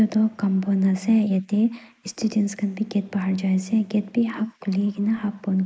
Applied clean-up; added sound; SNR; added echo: neural mask model Resemble Enhance denoiser.